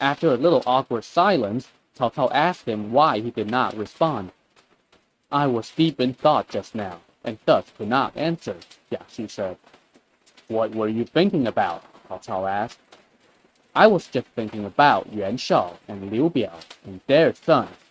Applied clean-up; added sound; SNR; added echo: neural mask model RNNoise.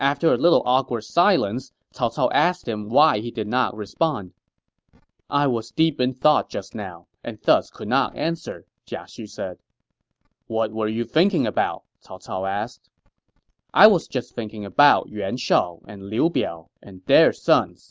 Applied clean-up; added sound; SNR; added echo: none; none; none; none.